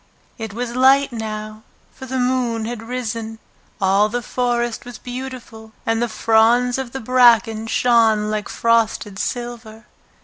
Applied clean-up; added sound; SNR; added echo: none; none; none; none.